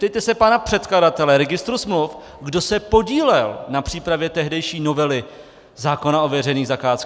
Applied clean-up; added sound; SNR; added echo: none; none; none; none.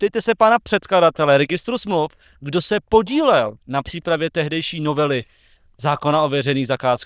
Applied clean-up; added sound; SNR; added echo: neural diffusion model UNIVERSE++.